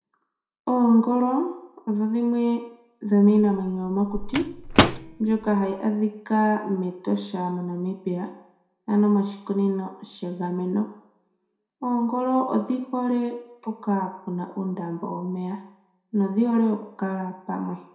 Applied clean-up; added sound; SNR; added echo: none; Microwave oven; 2 dB; reverberation time 0.6 s.